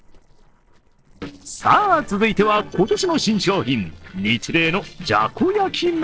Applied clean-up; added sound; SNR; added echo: neural separator model SepFormer DNS4.